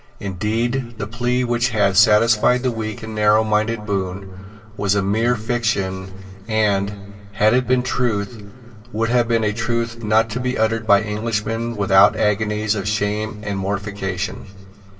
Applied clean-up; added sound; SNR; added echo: none; none; none; reverberation time 3.0 s.